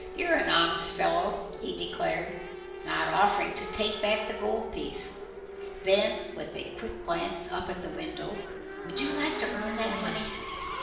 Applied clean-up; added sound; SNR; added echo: none; Race car, auto racing / Accelerating, revving, vroom; 7 dB; reverberation time 0.9 s.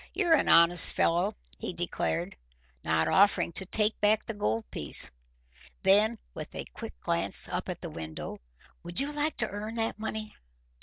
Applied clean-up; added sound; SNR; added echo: none; none; none; none.